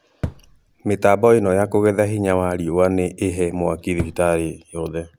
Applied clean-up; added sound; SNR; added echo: none; Thump, thud; 11 dB; none.